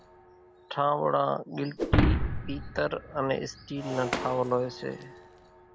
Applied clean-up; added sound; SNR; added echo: none; Shatter; 2 dB; none.